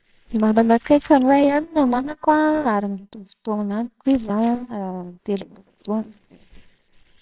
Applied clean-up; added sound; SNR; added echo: neural separator model SepFormer WHAMR!.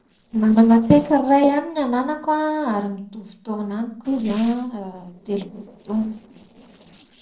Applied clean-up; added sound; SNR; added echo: neural separator model SepFormer DNS4.